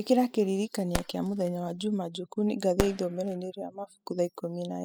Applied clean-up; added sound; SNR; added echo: classical method spectral subtraction.